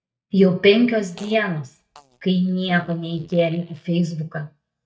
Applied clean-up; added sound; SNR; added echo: neural mask model DeepFilterNet 3.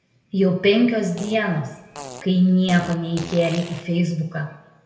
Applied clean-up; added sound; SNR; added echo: none; Fart; 17 dB; reverberation time 0.8 s.